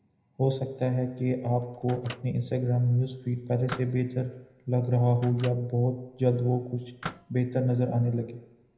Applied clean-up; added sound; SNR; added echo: none; Microwave oven; 19 dB; reverberation time 0.7 s.